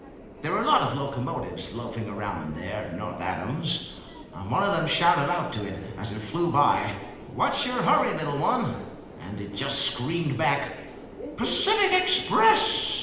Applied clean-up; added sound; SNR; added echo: none; Subway, metro, underground; 15 dB; reverberation time 1.1 s.